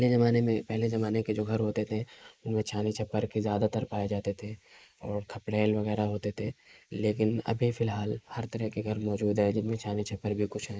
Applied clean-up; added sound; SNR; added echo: neural mask model Resemble Enhance denoiser.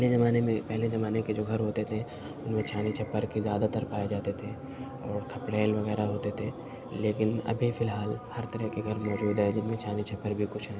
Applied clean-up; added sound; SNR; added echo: none; Keyboard (musical); 19 dB; none.